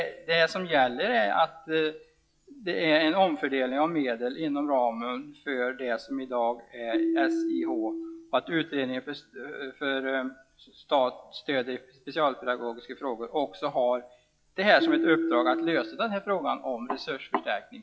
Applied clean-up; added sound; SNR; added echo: classical method log-MMSE.